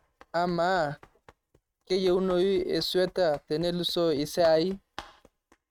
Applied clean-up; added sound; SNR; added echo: neural mask model RNNoise.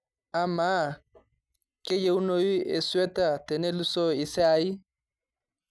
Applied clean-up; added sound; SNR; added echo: none; none; none; none.